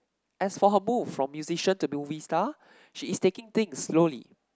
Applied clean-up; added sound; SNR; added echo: none; none; none; none.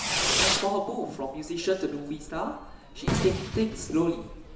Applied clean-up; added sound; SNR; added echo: none; Fireworks; 1 dB; reverberation time 1.0 s.